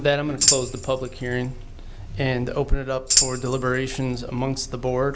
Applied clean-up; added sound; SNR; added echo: none; Tambourine; 0 dB; none.